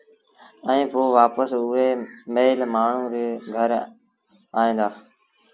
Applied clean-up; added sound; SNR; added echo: none; none; none; none.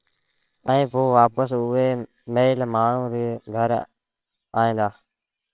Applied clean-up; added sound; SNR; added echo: neural separator model SepFormer WHAMR!.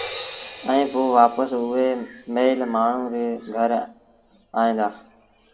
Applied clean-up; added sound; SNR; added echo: none; Crash cymbal; 19 dB; reverberation time 0.5 s.